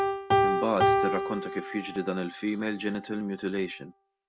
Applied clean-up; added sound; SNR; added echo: none; Piano; -2 dB; none.